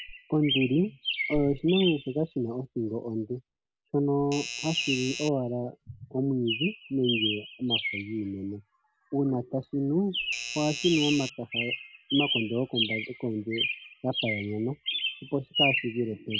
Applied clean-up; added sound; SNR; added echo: none; Doorbell + Chirp, tweet; 5 dB; none.